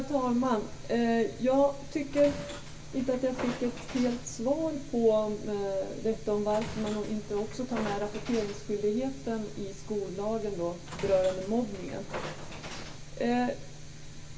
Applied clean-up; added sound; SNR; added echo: none; Train; 15 dB; reverberation time 0.2 s.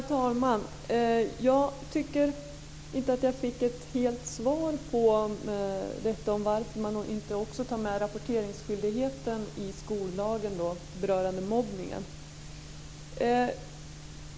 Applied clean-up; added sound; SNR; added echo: none; none; none; none.